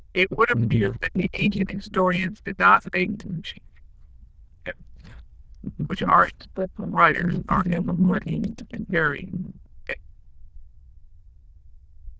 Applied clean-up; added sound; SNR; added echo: neural diffusion model UNIVERSE++.